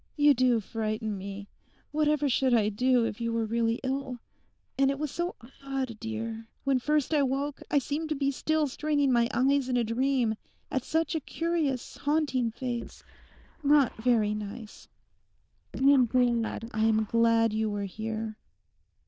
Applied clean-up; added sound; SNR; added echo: neural diffusion model UNIVERSE++.